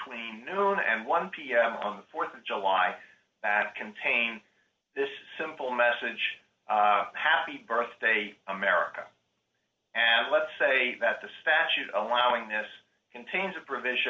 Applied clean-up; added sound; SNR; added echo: none; none; none; none.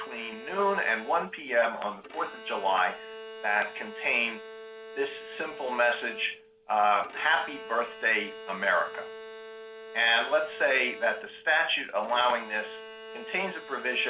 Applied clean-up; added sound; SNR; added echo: none; Bowed string instrument; 14 dB; none.